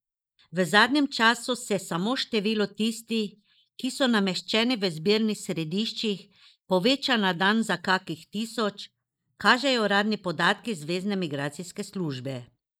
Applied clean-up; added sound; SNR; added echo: neural mask model Resemble Enhance denoiser.